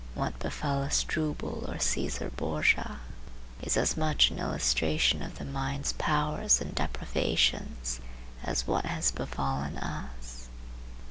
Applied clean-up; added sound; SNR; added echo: none; none; none; none.